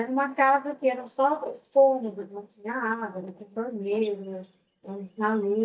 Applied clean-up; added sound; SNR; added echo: neural mask model DeepFilterNet 3.